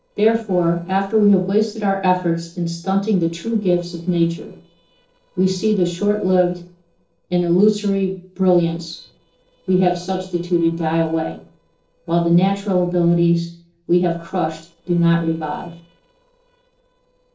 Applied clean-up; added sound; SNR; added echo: neural separator model SepFormer DNS4.